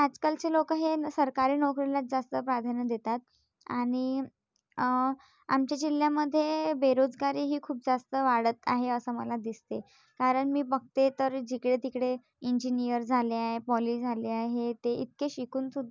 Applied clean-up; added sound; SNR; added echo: none; none; none; none.